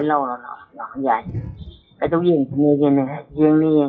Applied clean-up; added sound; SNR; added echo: classical method WPE with log-MMSE.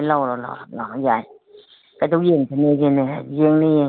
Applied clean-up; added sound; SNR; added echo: none; none; none; none.